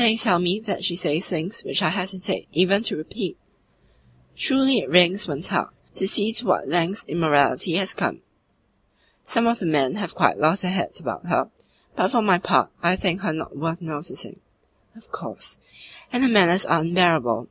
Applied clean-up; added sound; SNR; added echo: none; none; none; none.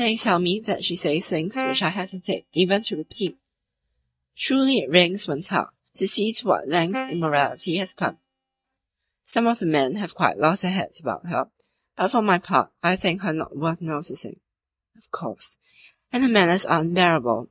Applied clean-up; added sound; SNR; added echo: neural mask model DeepFilterNet 3.